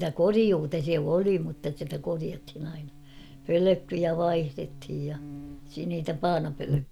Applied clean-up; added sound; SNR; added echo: none; Buzz; 13 dB; none.